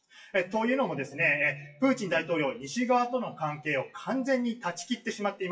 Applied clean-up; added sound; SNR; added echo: classical method WPE with log-MMSE.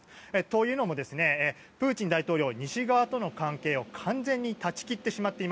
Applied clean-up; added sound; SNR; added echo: none; none; none; none.